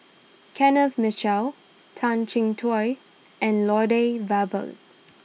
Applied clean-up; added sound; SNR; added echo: none; none; none; none.